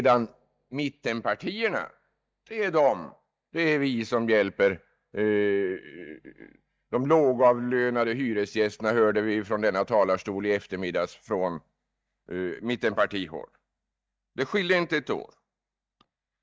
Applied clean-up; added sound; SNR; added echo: neural mask model DeepFilterNet 3.